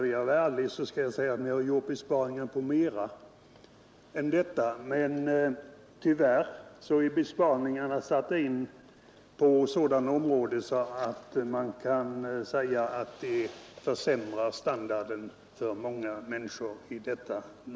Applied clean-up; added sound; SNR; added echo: none; none; none; none.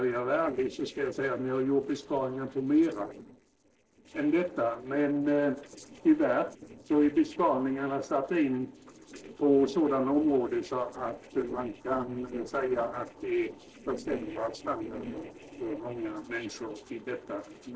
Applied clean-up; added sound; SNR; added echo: neural separator model SepFormer DNS4.